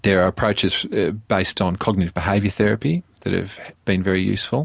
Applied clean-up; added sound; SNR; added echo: none; none; none; none.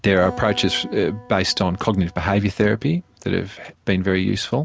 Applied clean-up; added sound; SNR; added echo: none; Acoustic guitar; 19 dB; none.